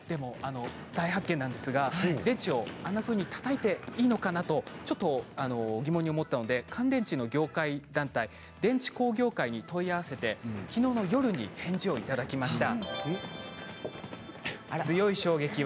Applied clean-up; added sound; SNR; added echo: none; Run; 15 dB; none.